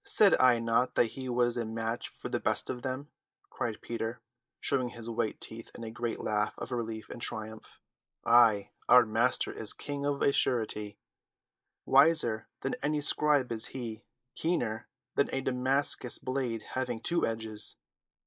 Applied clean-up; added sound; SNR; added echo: neural mask model Resemble Enhance denoiser.